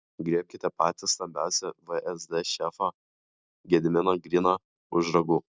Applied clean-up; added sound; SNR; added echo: none; none; none; none.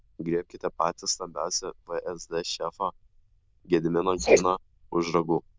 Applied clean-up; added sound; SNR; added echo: neural diffusion model UNIVERSE++.